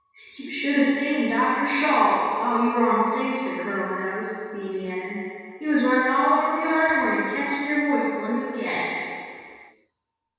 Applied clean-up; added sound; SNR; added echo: none; none; none; reverberation time 1.9 s.